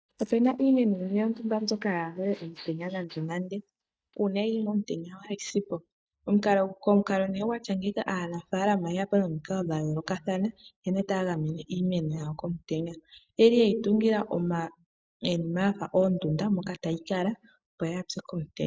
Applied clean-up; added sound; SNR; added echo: neural mask model DeepFilterNet 3.